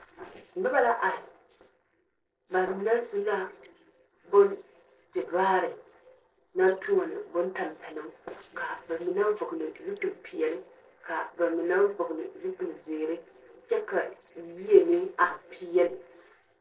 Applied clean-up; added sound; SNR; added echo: neural separator model SepFormer DNS4.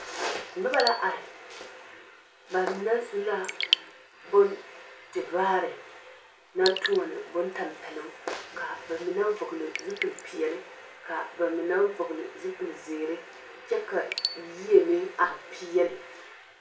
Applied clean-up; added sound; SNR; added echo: none; Raindrop / Drip; 10 dB; reverberation time 0.3 s.